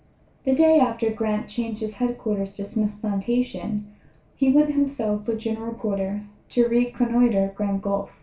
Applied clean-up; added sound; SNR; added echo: none; none; none; reverberation time 0.3 s.